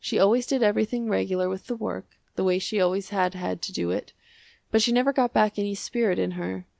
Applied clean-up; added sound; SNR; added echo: none; none; none; none.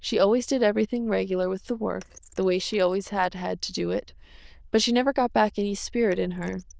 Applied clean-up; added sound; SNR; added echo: neural diffusion model UNIVERSE++.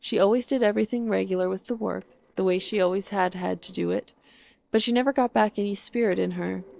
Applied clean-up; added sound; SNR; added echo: neural separator model SepFormer DNS4.